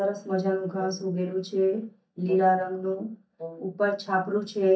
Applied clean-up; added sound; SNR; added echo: neural mask model DeepFilterNet 3.